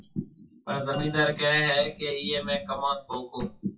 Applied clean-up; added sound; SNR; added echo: classical method WPE with log-MMSE.